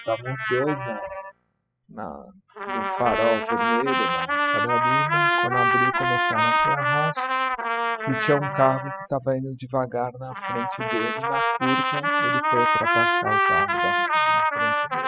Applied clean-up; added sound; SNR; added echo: classical method spectral subtraction.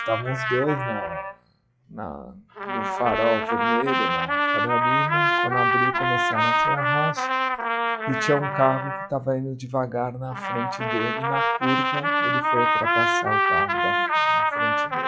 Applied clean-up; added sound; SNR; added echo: classical method log-MMSE.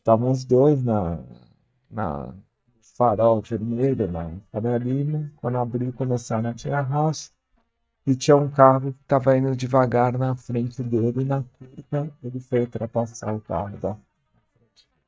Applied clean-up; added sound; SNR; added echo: neural mask model DeepFilterNet 3.